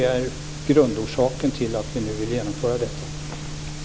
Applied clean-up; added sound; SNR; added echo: none; none; none; none.